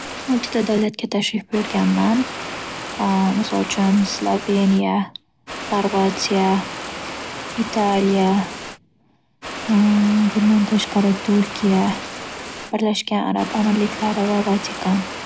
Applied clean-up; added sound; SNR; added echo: none; Water; 11 dB; none.